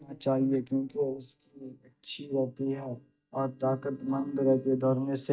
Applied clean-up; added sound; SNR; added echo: neural mask model DeepFilterNet 3.